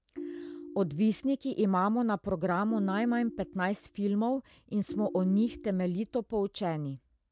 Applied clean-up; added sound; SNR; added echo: none; Ringtone; 14 dB; none.